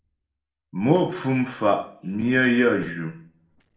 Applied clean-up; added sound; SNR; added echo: neural separator model SepFormer DNS4.